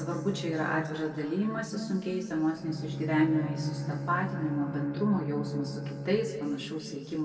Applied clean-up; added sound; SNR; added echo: none; Bowed string instrument; 8 dB; reverberation time 2.0 s.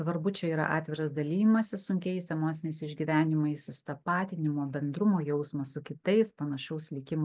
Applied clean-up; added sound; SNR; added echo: none; none; none; none.